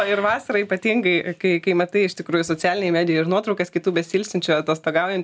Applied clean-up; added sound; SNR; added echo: none; none; none; none.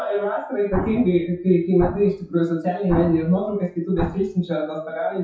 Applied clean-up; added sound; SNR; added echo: classical method WPE with log-MMSE.